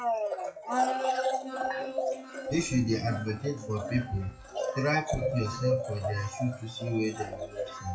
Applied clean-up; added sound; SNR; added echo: classical method WPE with log-MMSE.